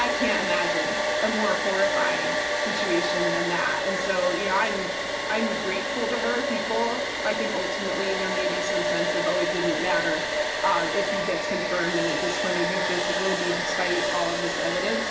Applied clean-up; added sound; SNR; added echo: none; Domestic sounds, home sounds; -3 dB; reverberation time 0.7 s.